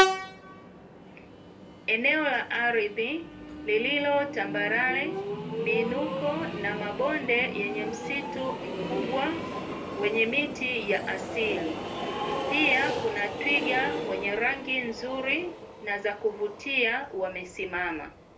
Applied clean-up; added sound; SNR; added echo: none; Train; 4 dB; reverberation time 0.3 s.